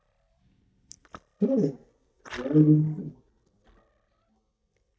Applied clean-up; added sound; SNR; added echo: neural mask model DeepFilterNet 3.